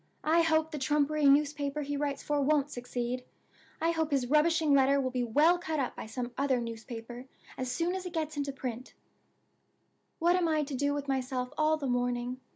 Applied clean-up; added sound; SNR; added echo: none; none; none; none.